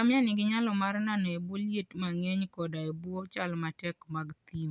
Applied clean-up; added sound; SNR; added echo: none; none; none; none.